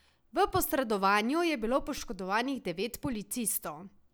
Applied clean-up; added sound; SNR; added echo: none; none; none; none.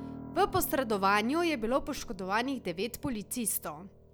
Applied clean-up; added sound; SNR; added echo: none; Piano; 17 dB; none.